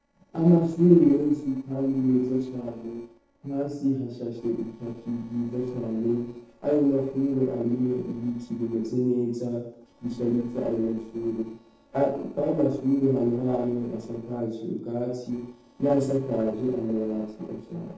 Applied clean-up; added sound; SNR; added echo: neural separator model SepFormer DNS4.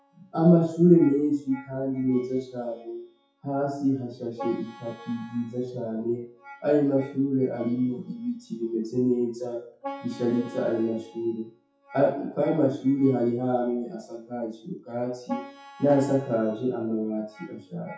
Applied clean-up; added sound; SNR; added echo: classical method WPE with log-MMSE.